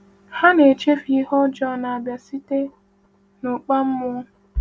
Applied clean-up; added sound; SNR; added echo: none; none; none; none.